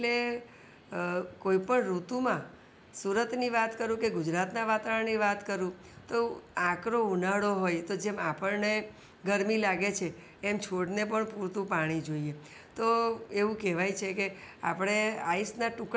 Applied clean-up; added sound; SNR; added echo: none; none; none; none.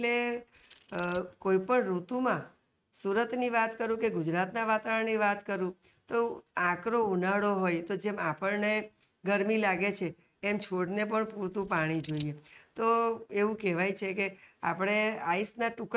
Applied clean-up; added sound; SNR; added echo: neural mask model RNNoise.